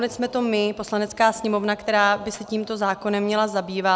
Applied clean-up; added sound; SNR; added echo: none; none; none; none.